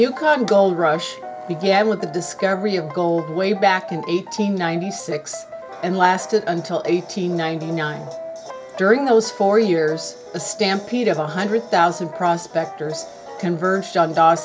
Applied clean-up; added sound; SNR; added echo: none; none; none; none.